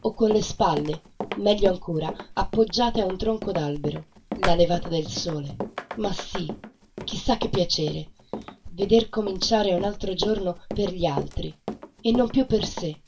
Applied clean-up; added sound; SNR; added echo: none; Run; 11 dB; reverberation time 0.2 s.